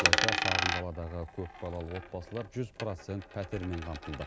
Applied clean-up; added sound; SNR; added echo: none; Coin (dropping); -3 dB; none.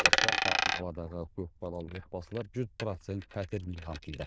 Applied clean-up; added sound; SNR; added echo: neural diffusion model UNIVERSE++.